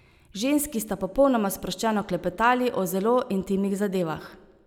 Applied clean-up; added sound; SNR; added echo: none; none; none; none.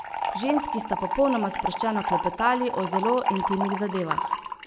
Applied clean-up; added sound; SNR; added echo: none; Fill (with liquid) / Trickle, dribble; 2 dB; none.